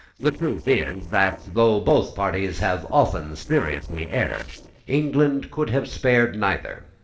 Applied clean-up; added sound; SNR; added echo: neural separator model SepFormer DNS4.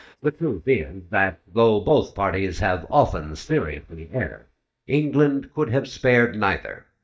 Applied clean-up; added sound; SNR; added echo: neural mask model DeepFilterNet 3.